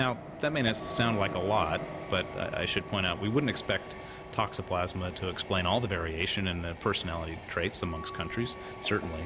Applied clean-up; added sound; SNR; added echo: none; Wind instrument, woodwind instrument + Train; 11 dB; none.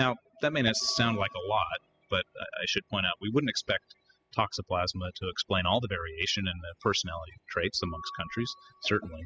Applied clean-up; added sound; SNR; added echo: classical method spectral subtraction.